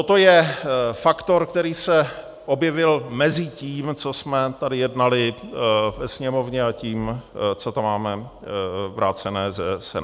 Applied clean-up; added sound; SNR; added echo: none; none; none; none.